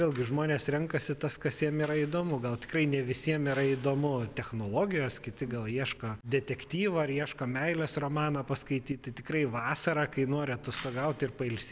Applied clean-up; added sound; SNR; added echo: none; none; none; none.